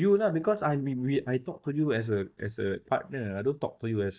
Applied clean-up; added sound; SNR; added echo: neural mask model DeepFilterNet 3.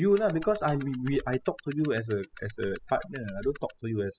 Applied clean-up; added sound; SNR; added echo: classical method spectral subtraction.